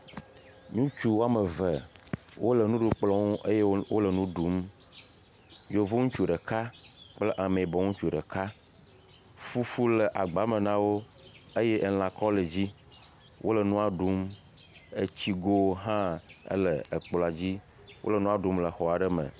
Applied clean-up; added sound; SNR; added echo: none; none; none; none.